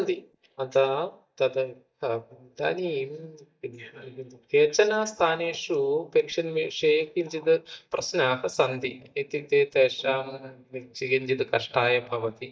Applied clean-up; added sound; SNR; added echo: neural mask model DeepFilterNet 3.